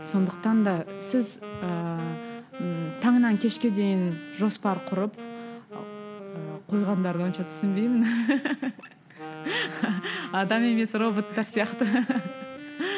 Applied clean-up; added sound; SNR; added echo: none; Wind instrument, woodwind instrument; 13 dB; none.